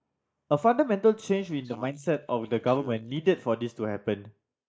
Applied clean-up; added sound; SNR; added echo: neural mask model Resemble Enhance denoiser.